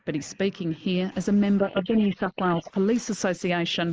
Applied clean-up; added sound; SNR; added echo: neural mask model Resemble Enhance denoiser.